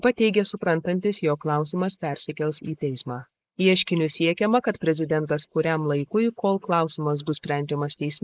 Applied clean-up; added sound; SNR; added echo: neural mask model Resemble Enhance denoiser.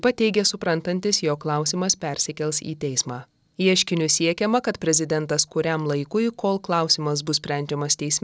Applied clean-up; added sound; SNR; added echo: none; none; none; none.